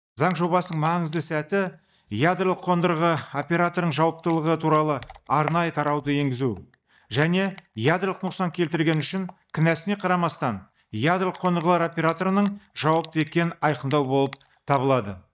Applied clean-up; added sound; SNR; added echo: neural mask model DeepFilterNet 3.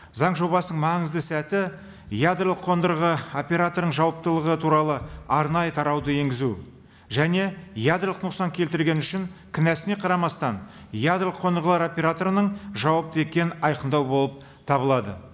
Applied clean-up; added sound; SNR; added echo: none; none; none; none.